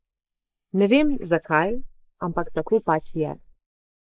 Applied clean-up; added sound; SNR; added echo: neural mask model Resemble Enhance denoiser.